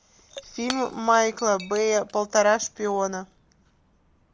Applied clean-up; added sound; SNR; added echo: none; Shatter / Crushing; 19 dB; none.